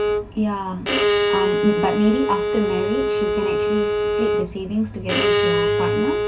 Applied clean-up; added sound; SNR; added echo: none; Bowed string instrument; -3 dB; reverberation time 0.2 s.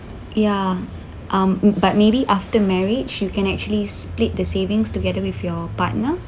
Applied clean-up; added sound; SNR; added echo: none; none; none; none.